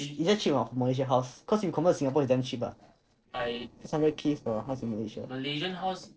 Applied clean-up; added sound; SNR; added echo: neural separator model SepFormer DNS4.